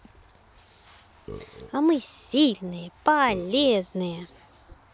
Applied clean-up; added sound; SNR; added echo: none; Burping, eructation; 19 dB; none.